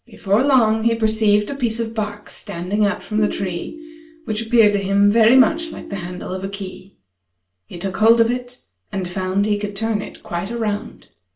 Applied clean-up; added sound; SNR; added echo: none; Ringtone; 12 dB; reverberation time 0.3 s.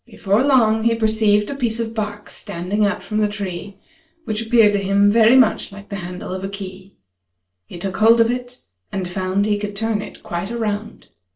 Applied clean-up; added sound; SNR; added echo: neural separator model SepFormer DNS4.